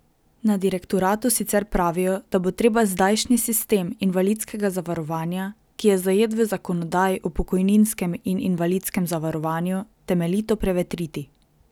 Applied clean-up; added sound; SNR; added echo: none; none; none; none.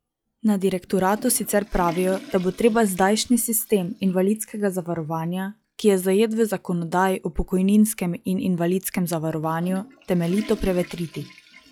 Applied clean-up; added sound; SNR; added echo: classical method log-MMSE.